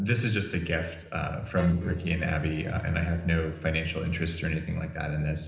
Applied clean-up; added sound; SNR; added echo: neural separator model SepFormer DNS4.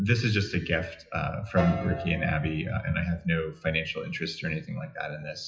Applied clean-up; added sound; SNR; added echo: classical method WPE with log-MMSE.